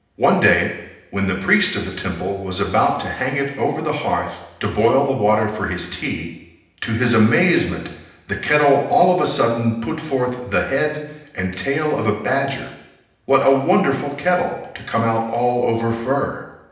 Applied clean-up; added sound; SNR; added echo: none; none; none; reverberation time 0.8 s.